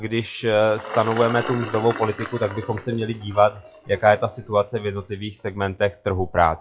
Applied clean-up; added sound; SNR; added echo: classical method WPE with log-MMSE.